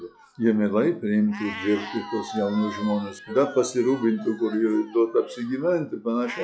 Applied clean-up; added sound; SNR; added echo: classical method log-MMSE.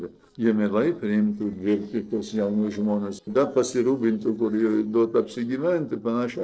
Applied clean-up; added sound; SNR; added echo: neural separator model SepFormer DNS4.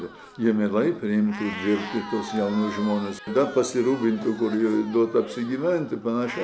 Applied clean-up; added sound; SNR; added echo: none; Crowd + Meow; 15 dB; none.